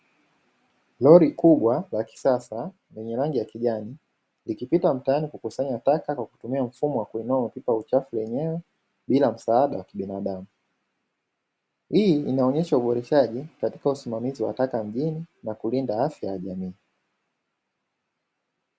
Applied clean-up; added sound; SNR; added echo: none; none; none; none.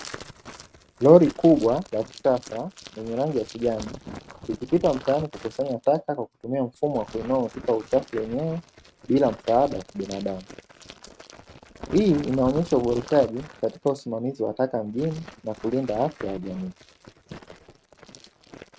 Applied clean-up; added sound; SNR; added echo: neural mask model RNNoise.